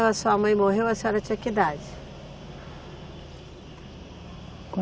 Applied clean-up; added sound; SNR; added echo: none; none; none; none.